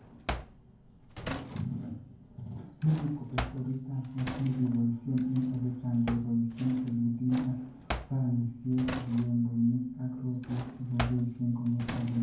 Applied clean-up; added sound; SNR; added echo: none; Drawer open or close; 11 dB; reverberation time 0.9 s.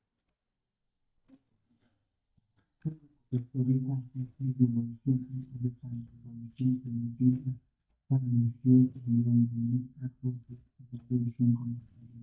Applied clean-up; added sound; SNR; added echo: neural mask model DeepFilterNet 3.